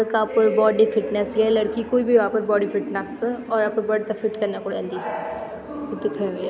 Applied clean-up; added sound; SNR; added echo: none; none; none; none.